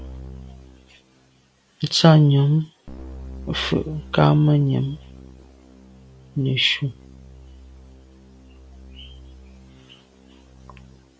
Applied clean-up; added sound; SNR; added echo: none; Keyboard (musical); 19 dB; none.